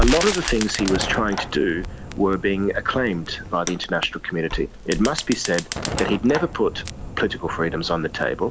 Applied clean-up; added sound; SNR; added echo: none; Fire + Crackle; 6 dB; none.